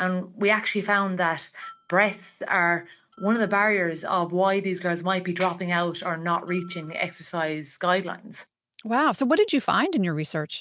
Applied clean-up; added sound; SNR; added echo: neural mask model RNNoise.